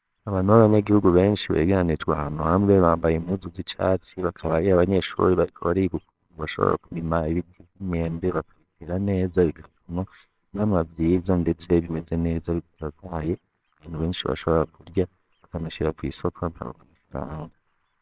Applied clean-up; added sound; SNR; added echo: neural separator model SepFormer WHAMR!.